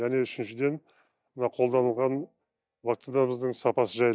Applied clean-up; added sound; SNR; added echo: neural mask model DeepFilterNet 3.